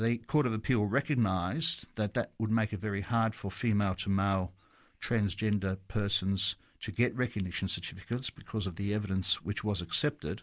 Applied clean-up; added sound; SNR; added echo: none; none; none; none.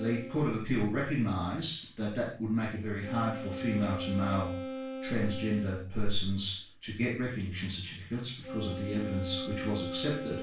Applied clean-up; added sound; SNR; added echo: none; Wind instrument, woodwind instrument; 10 dB; reverberation time 0.4 s.